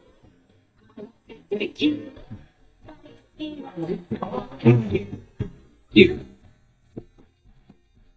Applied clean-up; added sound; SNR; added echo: neural mask model DeepFilterNet 3.